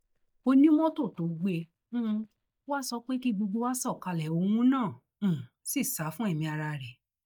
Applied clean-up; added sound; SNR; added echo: neural mask model DeepFilterNet 3.